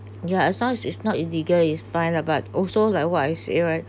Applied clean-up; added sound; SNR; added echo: none; none; none; none.